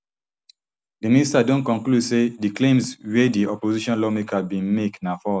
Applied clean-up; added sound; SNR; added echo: none; none; none; none.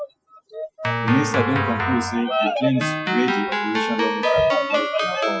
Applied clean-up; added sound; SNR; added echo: classical method Wiener filter.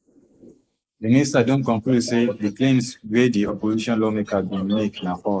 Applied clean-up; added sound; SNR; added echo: neural mask model Resemble Enhance denoiser.